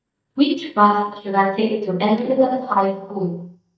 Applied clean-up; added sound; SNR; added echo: neural mask model DeepFilterNet 3.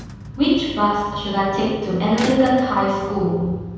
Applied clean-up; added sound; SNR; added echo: none; Squeak / Rattle / Slam; 18 dB; reverberation time 1.2 s.